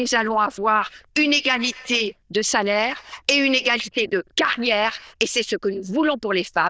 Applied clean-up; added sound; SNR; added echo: neural diffusion model UNIVERSE++.